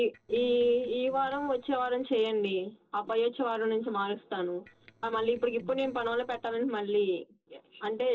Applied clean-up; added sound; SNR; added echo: neural separator model SepFormer DNS4.